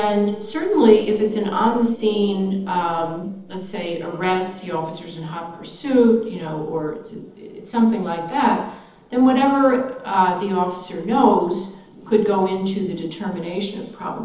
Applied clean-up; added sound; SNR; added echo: neural separator model SepFormer DNS4.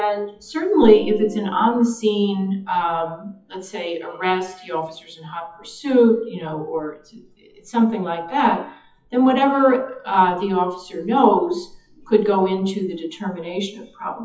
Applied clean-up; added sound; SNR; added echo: classical method WPE with log-MMSE.